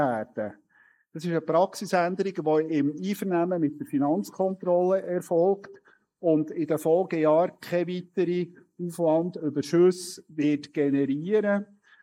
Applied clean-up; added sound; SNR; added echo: neural mask model Resemble Enhance denoiser.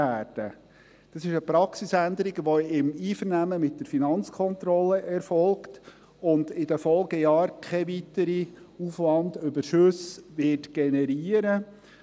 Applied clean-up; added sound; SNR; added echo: none; none; none; none.